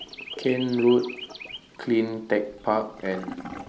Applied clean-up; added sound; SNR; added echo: none; Toilet flush / Gurgling + Chirp, tweet; 14 dB; none.